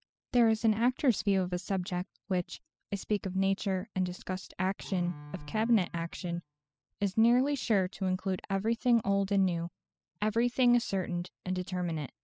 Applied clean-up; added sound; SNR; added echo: classical method spectral subtraction.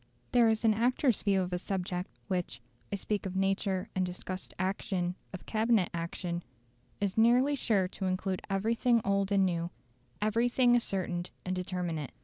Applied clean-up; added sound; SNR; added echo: none; none; none; none.